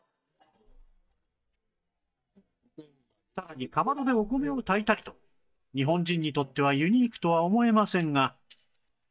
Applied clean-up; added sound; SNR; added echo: neural mask model DeepFilterNet 3.